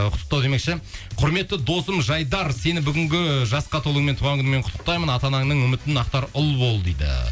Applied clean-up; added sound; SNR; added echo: none; none; none; none.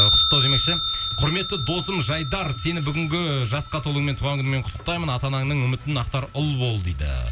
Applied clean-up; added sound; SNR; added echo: none; Bell; 0 dB; none.